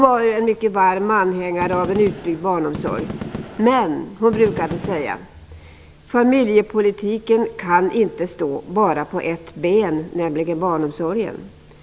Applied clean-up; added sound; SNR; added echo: none; Gunshot, gunfire; 11 dB; none.